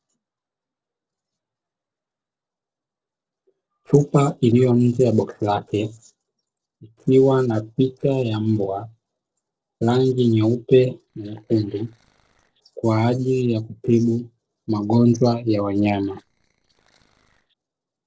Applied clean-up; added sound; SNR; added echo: neural separator model SepFormer DNS4.